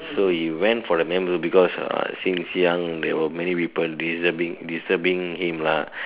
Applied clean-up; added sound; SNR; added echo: none; none; none; none.